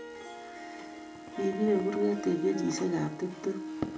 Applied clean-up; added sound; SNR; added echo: none; Harp; 8 dB; reverberation time 0.3 s.